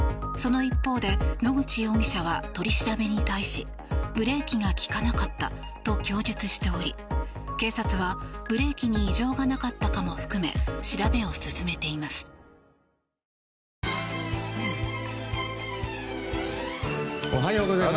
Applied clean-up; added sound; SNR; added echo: none; none; none; none.